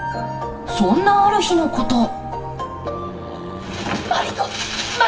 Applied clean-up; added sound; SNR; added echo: none; Accelerating, revving, vroom; 16 dB; reverberation time 0.6 s.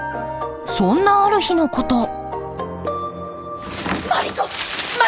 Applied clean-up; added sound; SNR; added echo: none; none; none; none.